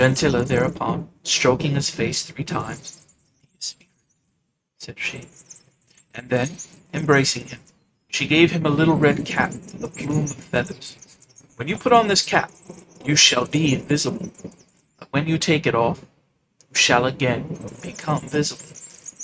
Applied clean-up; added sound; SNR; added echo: neural mask model RNNoise.